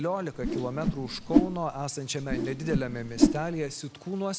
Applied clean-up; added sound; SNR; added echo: none; Whoosh, swoosh, swish; -4 dB; none.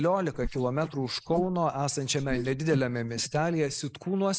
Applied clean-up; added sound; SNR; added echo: neural mask model Resemble Enhance denoiser.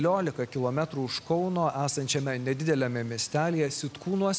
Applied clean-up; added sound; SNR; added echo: none; none; none; none.